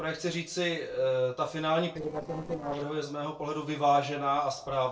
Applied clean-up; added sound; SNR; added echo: neural separator model SepFormer DNS4.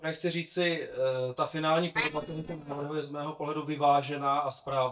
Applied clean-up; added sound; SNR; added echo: neural mask model DeepFilterNet 3.